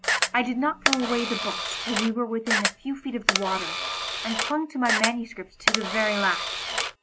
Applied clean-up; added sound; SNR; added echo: none; Camera; -1 dB; none.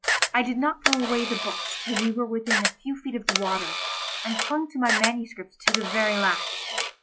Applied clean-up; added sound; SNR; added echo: classical method log-MMSE.